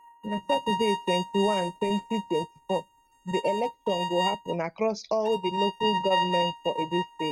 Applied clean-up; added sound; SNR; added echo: neural mask model RNNoise.